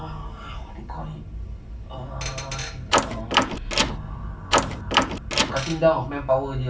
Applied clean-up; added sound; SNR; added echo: none; Door; -4 dB; reverberation time 0.2 s.